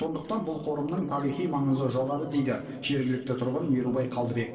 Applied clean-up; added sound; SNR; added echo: neural separator model SepFormer DNS4.